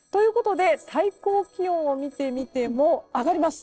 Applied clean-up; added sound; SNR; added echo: neural separator model SepFormer DNS4.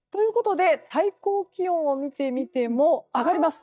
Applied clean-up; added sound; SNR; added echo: neural mask model DeepFilterNet 3.